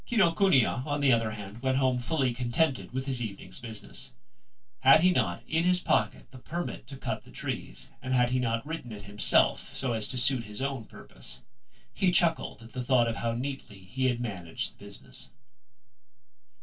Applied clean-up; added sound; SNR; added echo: none; none; none; reverberation time 0.1 s.